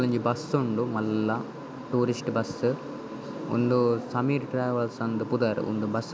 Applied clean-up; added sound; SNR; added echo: none; none; none; none.